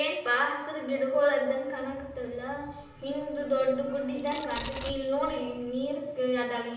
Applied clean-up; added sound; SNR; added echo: none; Domestic sounds, home sounds; 11 dB; reverberation time 0.9 s.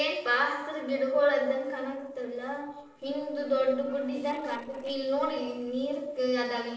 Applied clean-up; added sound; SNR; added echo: neural separator model SepFormer DNS4.